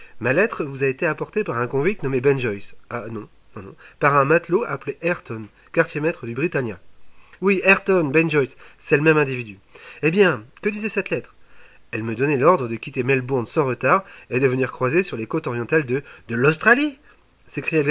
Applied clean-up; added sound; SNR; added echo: none; none; none; none.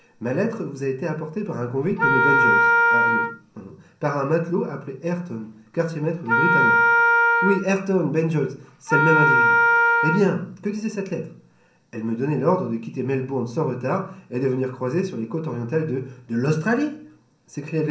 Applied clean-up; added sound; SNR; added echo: none; Wind instrument, woodwind instrument; -5 dB; reverberation time 0.6 s.